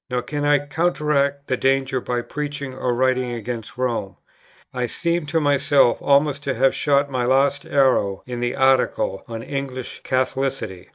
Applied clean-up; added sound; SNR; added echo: neural mask model DeepFilterNet 3.